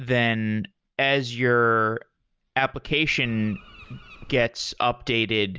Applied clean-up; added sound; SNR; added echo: none; Bird; 19 dB; none.